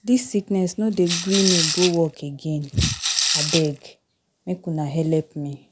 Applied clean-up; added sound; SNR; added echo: none; Rattle / Rattle (instrument); 1 dB; none.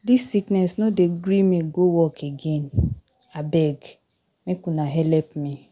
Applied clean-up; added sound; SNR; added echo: none; none; none; none.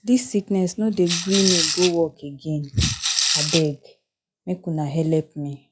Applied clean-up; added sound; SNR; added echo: classical method log-MMSE.